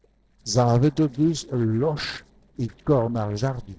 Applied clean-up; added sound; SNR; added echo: neural separator model SepFormer DNS4.